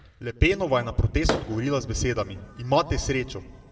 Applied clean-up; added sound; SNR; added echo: none; Fireworks; 12 dB; reverberation time 0.7 s.